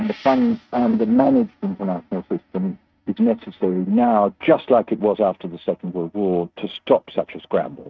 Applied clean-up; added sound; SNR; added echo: neural mask model RNNoise.